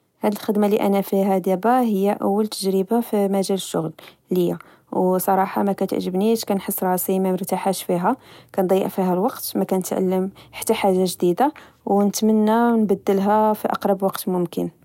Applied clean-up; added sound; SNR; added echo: none; none; none; none.